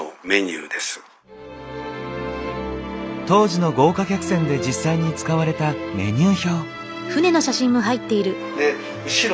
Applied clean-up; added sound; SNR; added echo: none; none; none; none.